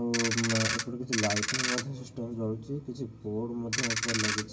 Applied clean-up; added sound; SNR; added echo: none; Ratchet, pawl; -2 dB; reverberation time 2.5 s.